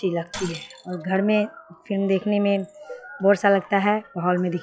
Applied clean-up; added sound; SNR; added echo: classical method log-MMSE.